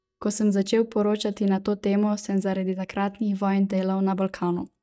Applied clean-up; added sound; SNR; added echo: neural mask model DeepFilterNet 3.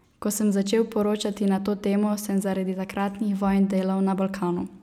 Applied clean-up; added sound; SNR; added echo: none; none; none; none.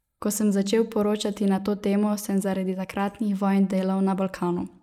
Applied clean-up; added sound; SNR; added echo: neural mask model Resemble Enhance denoiser.